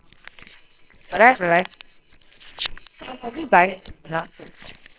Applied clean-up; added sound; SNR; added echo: neural separator model SepFormer WHAMR!.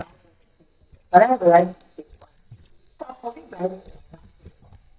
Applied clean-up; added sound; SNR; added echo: neural mask model DeepFilterNet 3.